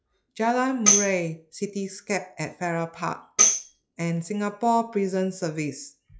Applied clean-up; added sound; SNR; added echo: classical method log-MMSE.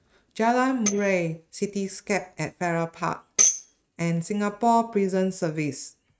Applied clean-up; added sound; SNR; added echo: neural mask model RNNoise.